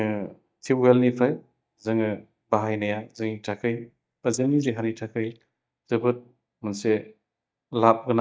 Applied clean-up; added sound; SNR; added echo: neural mask model DeepFilterNet 3.